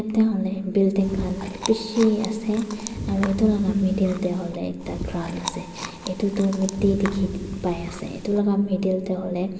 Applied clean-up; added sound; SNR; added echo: none; Chewing, mastication; 11 dB; reverberation time 1.0 s.